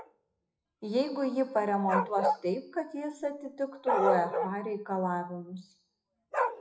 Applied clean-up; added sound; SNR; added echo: classical method WPE with log-MMSE.